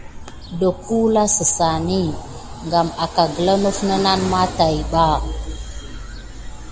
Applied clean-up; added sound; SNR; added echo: none; Gull, seagull / Fowl; 14 dB; none.